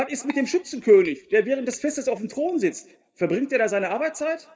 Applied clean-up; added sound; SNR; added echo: neural mask model DeepFilterNet 3.